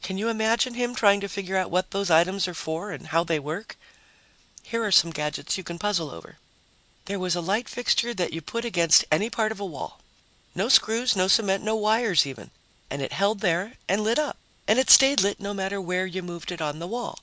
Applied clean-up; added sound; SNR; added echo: none; none; none; none.